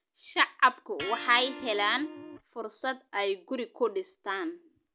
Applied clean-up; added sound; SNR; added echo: none; Electric guitar; 13 dB; none.